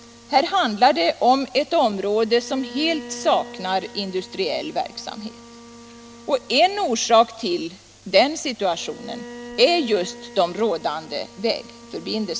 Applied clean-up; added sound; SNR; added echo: none; Bowed string instrument; 20 dB; none.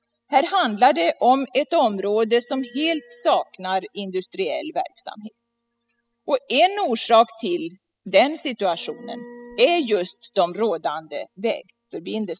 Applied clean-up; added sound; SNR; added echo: classical method spectral subtraction.